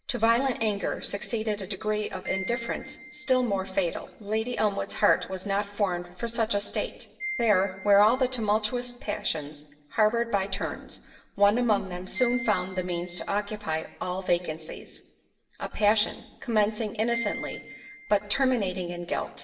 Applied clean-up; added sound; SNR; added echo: none; Wind chime; 16 dB; reverberation time 0.8 s.